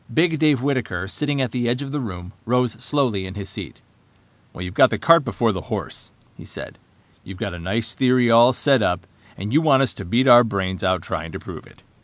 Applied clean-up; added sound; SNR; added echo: none; none; none; none.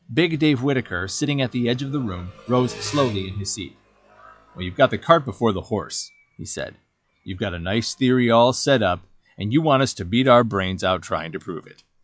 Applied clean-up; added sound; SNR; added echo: classical method log-MMSE.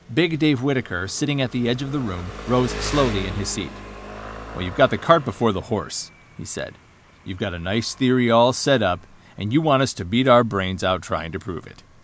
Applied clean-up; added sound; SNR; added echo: none; Engine; 15 dB; none.